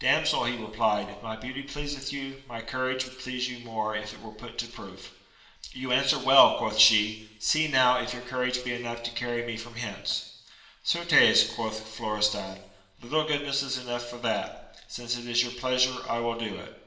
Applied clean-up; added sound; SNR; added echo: none; none; none; reverberation time 0.9 s.